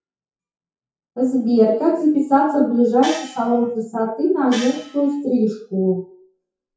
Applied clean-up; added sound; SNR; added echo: classical method WPE with log-MMSE.